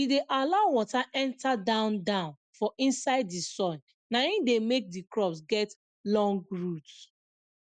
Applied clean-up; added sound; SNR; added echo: none; none; none; none.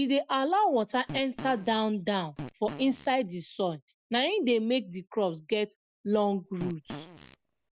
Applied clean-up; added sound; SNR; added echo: none; Fart; 15 dB; none.